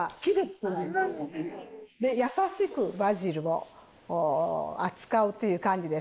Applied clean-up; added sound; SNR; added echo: neural mask model Resemble Enhance denoiser.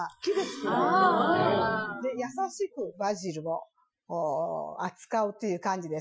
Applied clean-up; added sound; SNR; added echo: classical method Wiener filter.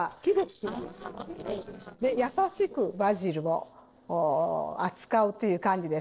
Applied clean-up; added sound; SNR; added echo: neural separator model SepFormer DNS4.